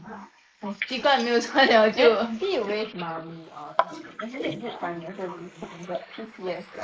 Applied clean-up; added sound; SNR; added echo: neural mask model Resemble Enhance denoiser.